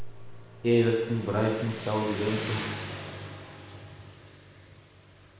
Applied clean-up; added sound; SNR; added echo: none; Motorcycle; 10 dB; reverberation time 1.1 s.